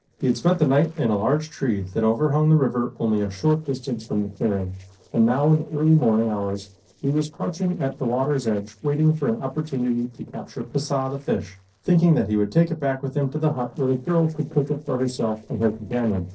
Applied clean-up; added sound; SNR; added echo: neural separator model SepFormer DNS4.